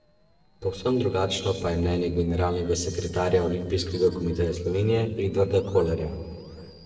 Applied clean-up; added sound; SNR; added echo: neural separator model SepFormer DNS4.